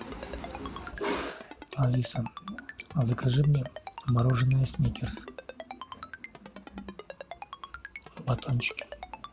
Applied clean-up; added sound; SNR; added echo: none; Ringtone; 14 dB; none.